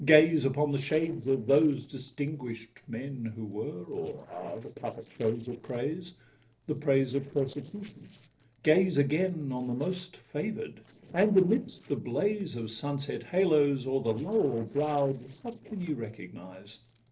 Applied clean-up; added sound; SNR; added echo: neural separator model SepFormer DNS4.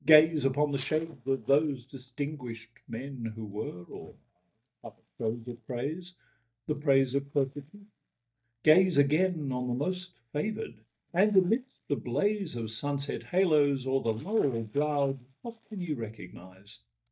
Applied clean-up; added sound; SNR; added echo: neural mask model DeepFilterNet 3.